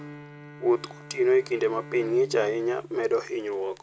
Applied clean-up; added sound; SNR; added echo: none; Bowed string instrument; 18 dB; none.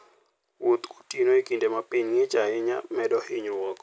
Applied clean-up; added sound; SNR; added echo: none; none; none; none.